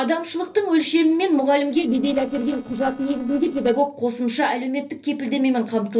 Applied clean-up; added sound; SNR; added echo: neural separator model SepFormer DNS4.